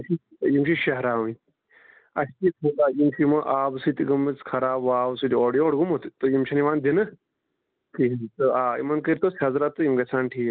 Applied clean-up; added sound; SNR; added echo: none; none; none; none.